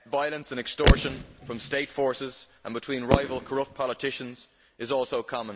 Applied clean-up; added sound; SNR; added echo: none; Fireworks; -2 dB; none.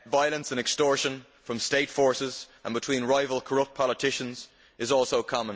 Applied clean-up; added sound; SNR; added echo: none; none; none; none.